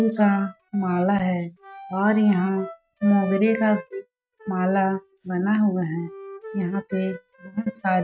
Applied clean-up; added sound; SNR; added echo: neural mask model RNNoise.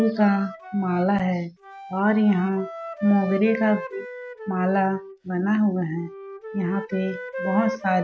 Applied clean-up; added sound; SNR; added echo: none; Wind instrument, woodwind instrument; 12 dB; none.